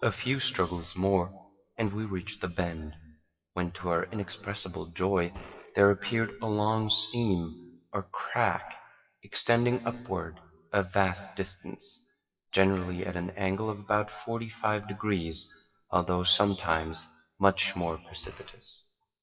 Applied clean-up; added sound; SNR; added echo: classical method WPE with log-MMSE.